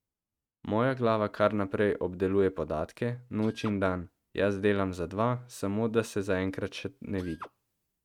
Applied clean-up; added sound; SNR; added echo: neural mask model RNNoise.